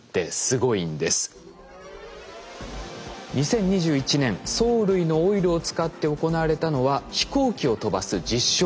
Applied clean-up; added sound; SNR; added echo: none; none; none; none.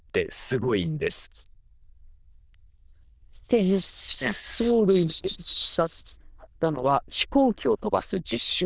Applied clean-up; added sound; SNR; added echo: neural diffusion model UNIVERSE++.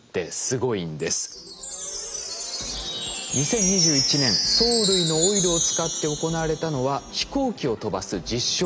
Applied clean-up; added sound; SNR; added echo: none; Wind chime; 1 dB; none.